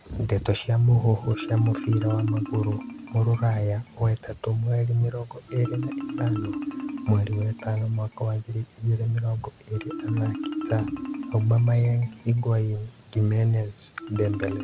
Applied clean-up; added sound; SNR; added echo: none; Marimba, xylophone; 11 dB; none.